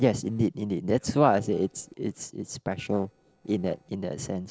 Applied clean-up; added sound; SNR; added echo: neural separator model SepFormer DNS4.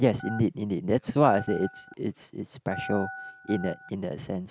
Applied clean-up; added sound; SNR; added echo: neural mask model RNNoise.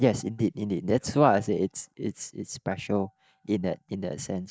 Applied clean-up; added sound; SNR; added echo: neural mask model DeepFilterNet 3.